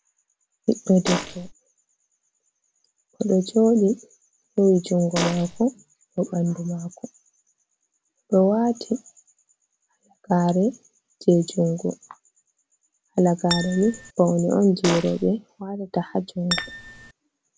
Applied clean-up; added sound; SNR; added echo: none; Fart + Acoustic guitar; 6 dB; none.